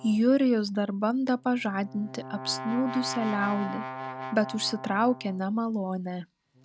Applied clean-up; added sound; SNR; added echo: none; Brass instrument; 12 dB; none.